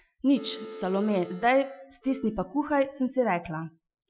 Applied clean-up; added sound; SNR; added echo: classical method Wiener filter.